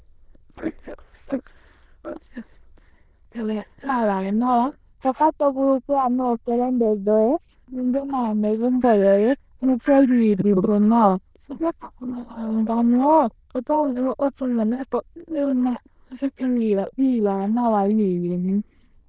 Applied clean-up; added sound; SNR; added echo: neural diffusion model UNIVERSE++.